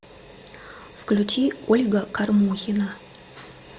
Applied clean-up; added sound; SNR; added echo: none; none; none; none.